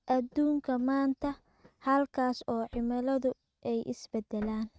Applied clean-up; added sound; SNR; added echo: neural mask model RNNoise.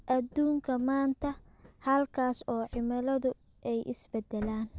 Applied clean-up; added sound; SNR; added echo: none; Thump, thud; 19 dB; none.